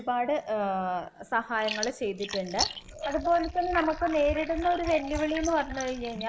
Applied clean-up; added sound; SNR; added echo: neural mask model Resemble Enhance denoiser.